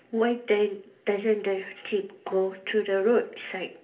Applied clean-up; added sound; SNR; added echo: none; none; none; reverberation time 0.3 s.